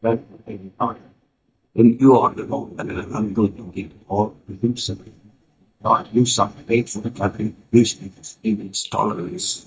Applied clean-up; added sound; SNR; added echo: neural mask model DeepFilterNet 3.